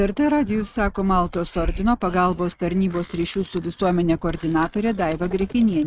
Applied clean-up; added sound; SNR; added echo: neural mask model RNNoise.